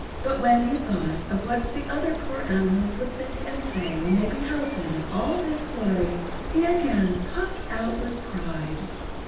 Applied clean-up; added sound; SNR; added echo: none; Bird; 5 dB; reverberation time 0.9 s.